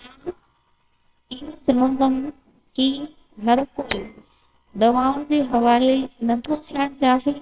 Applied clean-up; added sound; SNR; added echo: neural separator model SepFormer WHAMR!.